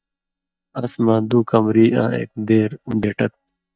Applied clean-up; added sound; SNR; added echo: neural mask model DeepFilterNet 3.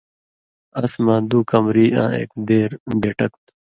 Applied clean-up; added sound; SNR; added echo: none; none; none; none.